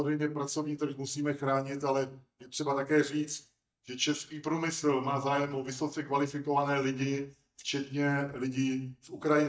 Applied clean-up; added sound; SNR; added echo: neural mask model DeepFilterNet 3.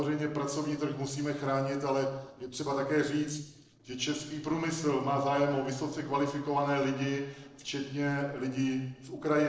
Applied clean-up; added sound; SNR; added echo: neural separator model SepFormer DNS4.